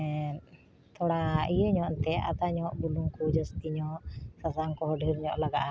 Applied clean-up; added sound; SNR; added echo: none; none; none; none.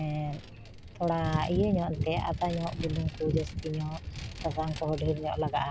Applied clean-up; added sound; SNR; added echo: none; Vehicle; 13 dB; none.